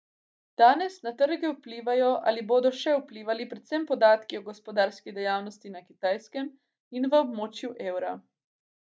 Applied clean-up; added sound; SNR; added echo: none; none; none; none.